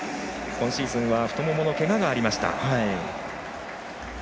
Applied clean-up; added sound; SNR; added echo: none; none; none; none.